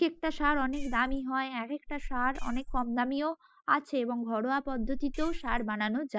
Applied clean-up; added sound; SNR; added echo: classical method spectral subtraction.